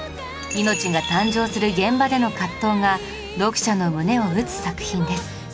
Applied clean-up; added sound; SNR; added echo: none; none; none; none.